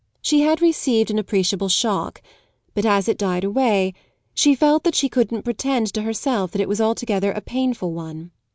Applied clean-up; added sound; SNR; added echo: none; none; none; none.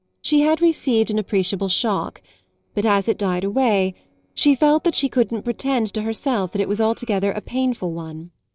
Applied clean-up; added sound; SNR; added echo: neural separator model SepFormer DNS4.